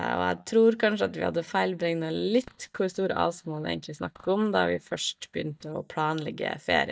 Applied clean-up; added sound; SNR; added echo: neural mask model DeepFilterNet 3.